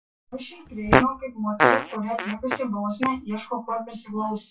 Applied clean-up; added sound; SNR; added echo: classical method WPE with log-MMSE.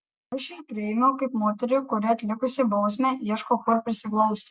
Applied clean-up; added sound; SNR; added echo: none; none; none; none.